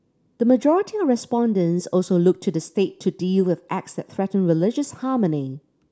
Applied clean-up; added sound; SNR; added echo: none; none; none; none.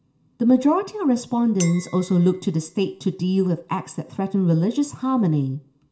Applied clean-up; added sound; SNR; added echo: none; Chink, clink; 19 dB; reverberation time 0.4 s.